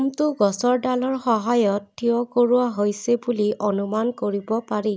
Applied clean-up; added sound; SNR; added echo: none; none; none; none.